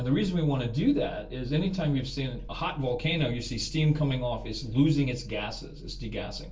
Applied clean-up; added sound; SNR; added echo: none; none; none; reverberation time 0.3 s.